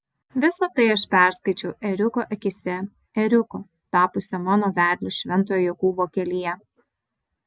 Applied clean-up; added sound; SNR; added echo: none; none; none; none.